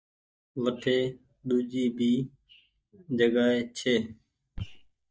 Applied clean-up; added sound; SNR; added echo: neural mask model DeepFilterNet 3.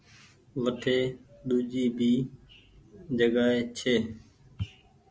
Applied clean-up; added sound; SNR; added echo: none; none; none; none.